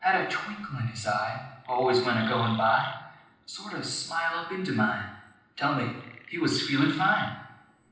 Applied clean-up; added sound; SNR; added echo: none; Chirp, tweet; 14 dB; reverberation time 0.9 s.